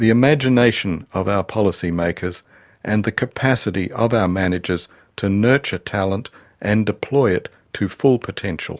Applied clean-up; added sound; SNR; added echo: none; none; none; none.